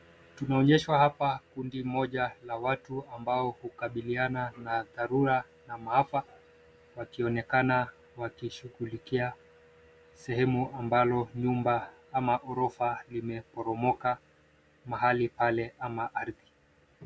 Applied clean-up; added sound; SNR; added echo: none; none; none; none.